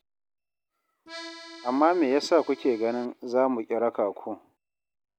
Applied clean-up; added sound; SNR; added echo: none; Accordion; 17 dB; none.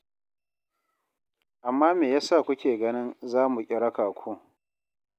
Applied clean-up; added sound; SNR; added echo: none; none; none; none.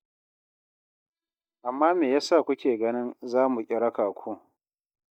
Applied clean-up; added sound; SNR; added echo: neural mask model DeepFilterNet 3.